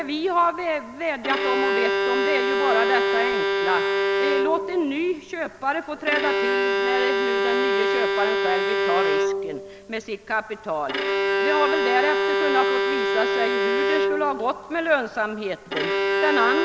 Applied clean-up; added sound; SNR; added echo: none; Bowed string instrument; -3 dB; none.